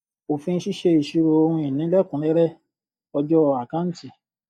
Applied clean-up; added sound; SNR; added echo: neural mask model DeepFilterNet 3.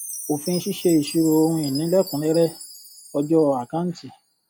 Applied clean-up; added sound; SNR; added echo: none; Chime; 15 dB; none.